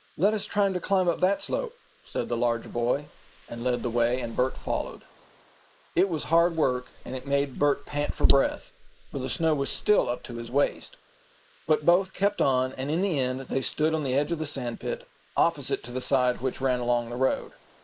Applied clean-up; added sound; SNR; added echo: neural mask model Resemble Enhance denoiser.